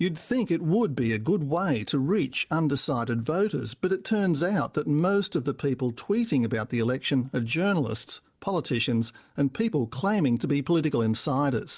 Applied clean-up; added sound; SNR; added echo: none; none; none; none.